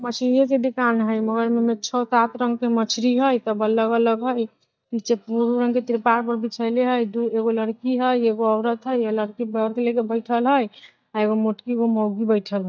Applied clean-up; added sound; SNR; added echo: neural mask model DeepFilterNet 3.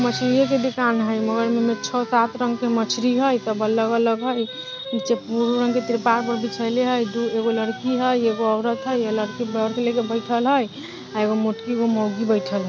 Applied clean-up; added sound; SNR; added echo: none; Wind instrument, woodwind instrument; 16 dB; none.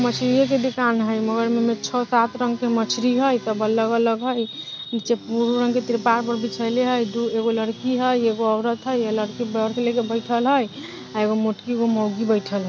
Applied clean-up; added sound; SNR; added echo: none; none; none; none.